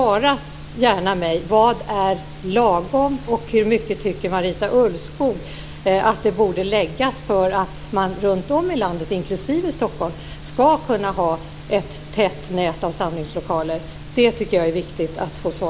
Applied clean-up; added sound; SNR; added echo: none; none; none; none.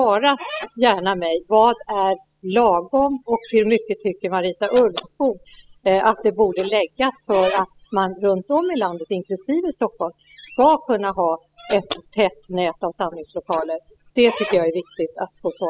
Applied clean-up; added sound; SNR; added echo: classical method spectral subtraction.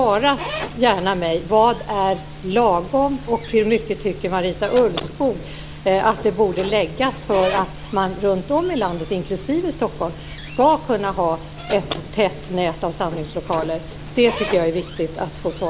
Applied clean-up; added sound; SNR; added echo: none; Squeak / Slam; 16 dB; none.